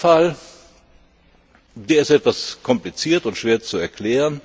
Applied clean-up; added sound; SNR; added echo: none; none; none; none.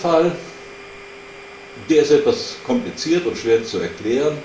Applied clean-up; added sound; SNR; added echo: none; Domestic sounds, home sounds; 18 dB; reverberation time 0.5 s.